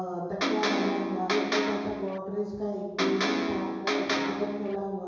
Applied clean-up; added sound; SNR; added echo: none; Electric guitar; -3 dB; reverberation time 1.2 s.